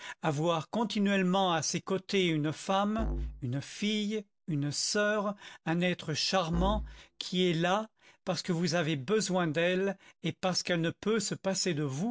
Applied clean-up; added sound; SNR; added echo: none; Musical instrument; 11 dB; none.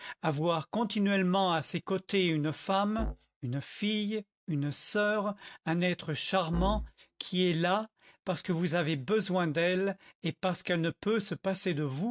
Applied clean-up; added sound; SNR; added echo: neural mask model RNNoise.